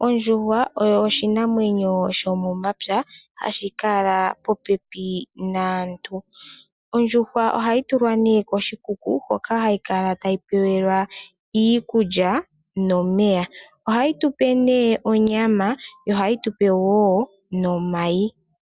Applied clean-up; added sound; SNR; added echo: none; none; none; none.